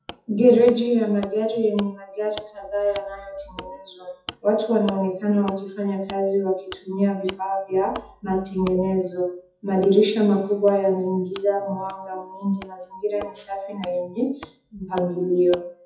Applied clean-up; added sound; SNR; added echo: classical method WPE with log-MMSE.